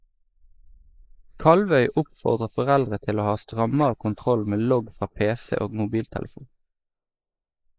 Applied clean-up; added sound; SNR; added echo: neural mask model Resemble Enhance denoiser.